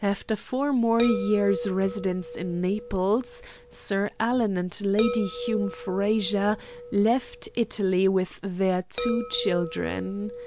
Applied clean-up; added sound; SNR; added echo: none; Chime; 11 dB; none.